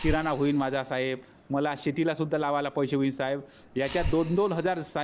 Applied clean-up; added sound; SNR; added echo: none; Breathing; 11 dB; none.